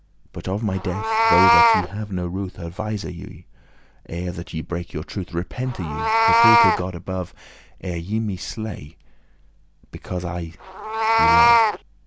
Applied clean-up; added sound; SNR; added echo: none; Meow; -4 dB; none.